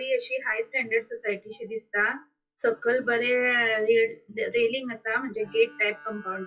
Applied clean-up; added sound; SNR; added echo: classical method WPE with log-MMSE.